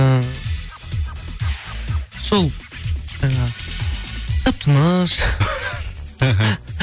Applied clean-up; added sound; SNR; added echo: none; none; none; none.